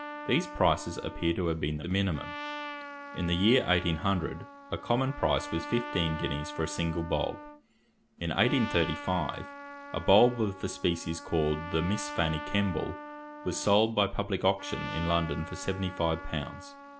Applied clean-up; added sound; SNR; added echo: none; Trumpet; 12 dB; none.